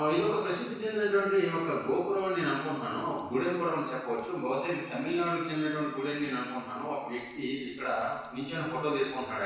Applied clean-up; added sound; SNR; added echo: none; Alarm; 16 dB; reverberation time 1.1 s.